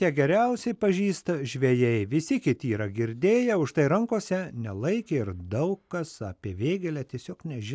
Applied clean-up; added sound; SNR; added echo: none; none; none; none.